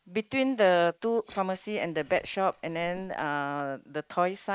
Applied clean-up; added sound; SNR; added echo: neural mask model Resemble Enhance denoiser.